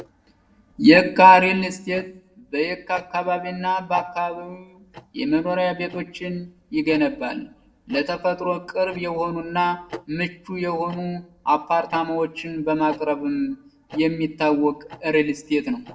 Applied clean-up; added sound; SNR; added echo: neural separator model SepFormer DNS4.